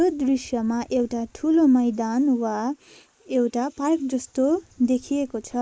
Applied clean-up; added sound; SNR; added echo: neural mask model Resemble Enhance denoiser.